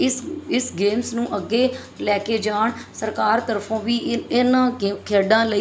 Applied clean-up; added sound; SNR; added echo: none; none; none; none.